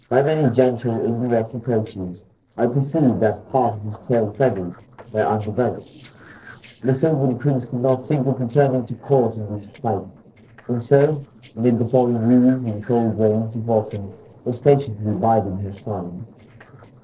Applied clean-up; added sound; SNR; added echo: neural separator model SepFormer DNS4.